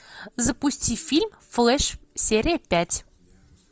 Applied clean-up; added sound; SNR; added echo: none; none; none; none.